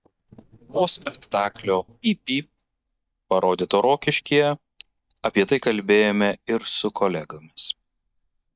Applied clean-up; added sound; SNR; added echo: neural mask model DeepFilterNet 3.